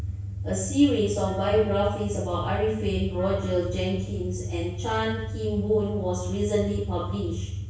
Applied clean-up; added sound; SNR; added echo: none; Piano; 16 dB; reverberation time 0.6 s.